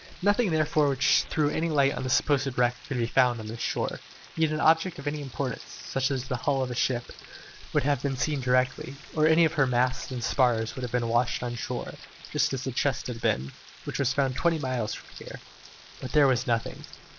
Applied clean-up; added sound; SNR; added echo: neural mask model Resemble Enhance denoiser.